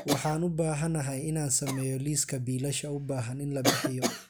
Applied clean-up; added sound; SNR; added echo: none; Cough; 5 dB; none.